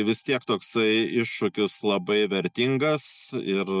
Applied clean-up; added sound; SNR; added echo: neural mask model DeepFilterNet 3.